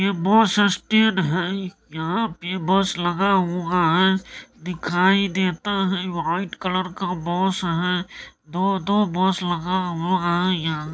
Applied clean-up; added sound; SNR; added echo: none; none; none; none.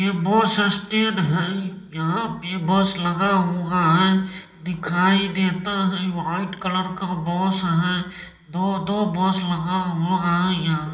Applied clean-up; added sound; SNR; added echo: none; none; none; reverberation time 1.7 s.